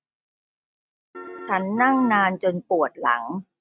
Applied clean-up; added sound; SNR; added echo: neural mask model RNNoise.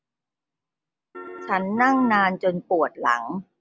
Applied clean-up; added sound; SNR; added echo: none; Piano; 13 dB; none.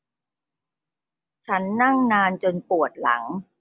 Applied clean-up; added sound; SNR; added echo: none; none; none; none.